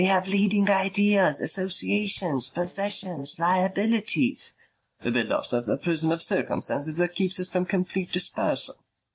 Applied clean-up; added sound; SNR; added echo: neural mask model DeepFilterNet 3.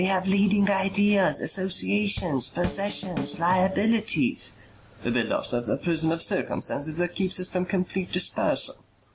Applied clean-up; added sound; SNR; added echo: none; Drum kit; 10 dB; none.